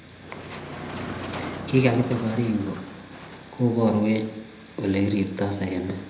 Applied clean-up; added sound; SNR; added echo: none; Motor vehicle (road); 12 dB; reverberation time 0.7 s.